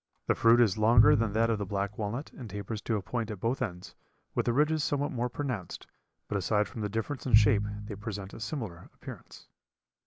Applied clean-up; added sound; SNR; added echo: none; Piano; 0 dB; none.